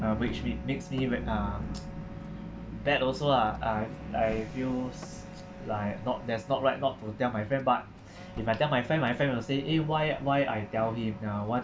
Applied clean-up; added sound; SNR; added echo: none; Car + Wind instrument, woodwind instrument; 17 dB; none.